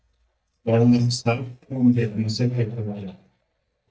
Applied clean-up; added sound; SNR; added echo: neural mask model DeepFilterNet 3.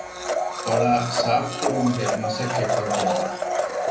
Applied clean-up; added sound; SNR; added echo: none; Domestic sounds, home sounds; -1 dB; reverberation time 0.6 s.